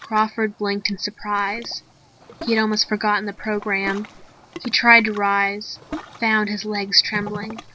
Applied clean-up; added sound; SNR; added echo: none; Ocean; 17 dB; none.